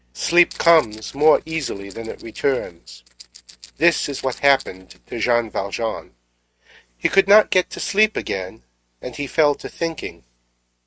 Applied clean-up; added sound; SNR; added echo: neural mask model RNNoise.